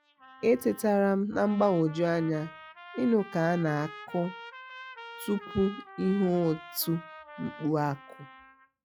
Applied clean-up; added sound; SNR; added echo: classical method log-MMSE.